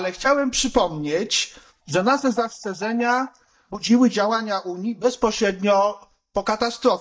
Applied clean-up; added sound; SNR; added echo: neural mask model DeepFilterNet 3.